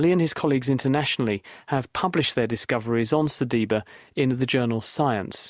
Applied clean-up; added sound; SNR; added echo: none; none; none; none.